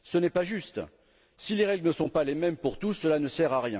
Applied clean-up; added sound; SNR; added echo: none; none; none; none.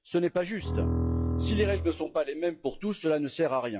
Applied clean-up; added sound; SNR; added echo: classical method log-MMSE.